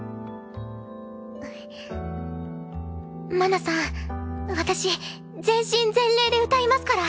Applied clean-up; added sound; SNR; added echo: none; none; none; none.